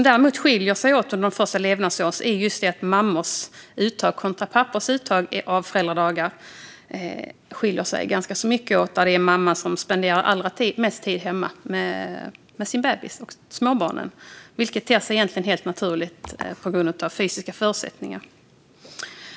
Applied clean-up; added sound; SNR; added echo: none; none; none; none.